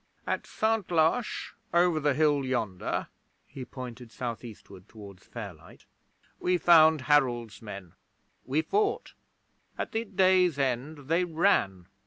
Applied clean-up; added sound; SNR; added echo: none; none; none; none.